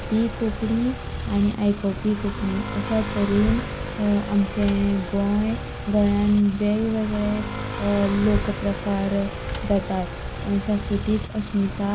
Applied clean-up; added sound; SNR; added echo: none; Motorcycle / Accelerating, revving, vroom; 6 dB; none.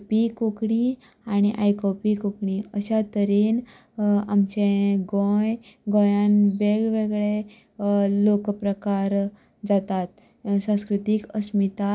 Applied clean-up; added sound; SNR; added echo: none; none; none; none.